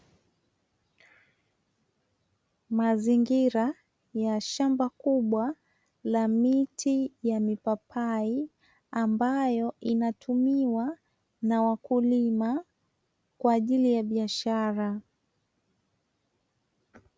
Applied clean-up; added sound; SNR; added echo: none; none; none; none.